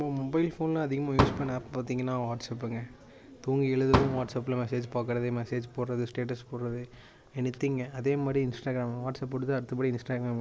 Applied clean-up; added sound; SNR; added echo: none; Fireworks; 0 dB; none.